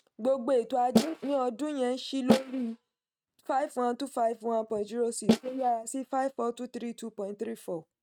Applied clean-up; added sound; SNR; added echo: neural mask model RNNoise.